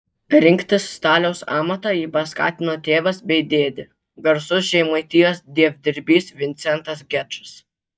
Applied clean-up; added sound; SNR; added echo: neural mask model DeepFilterNet 3.